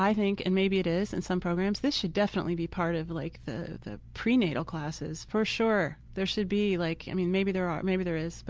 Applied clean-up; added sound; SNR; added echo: none; none; none; none.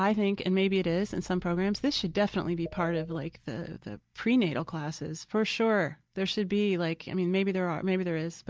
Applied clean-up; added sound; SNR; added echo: neural mask model DeepFilterNet 3.